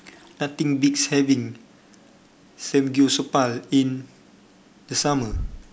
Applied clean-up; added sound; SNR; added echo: none; Toilet flush; 16 dB; none.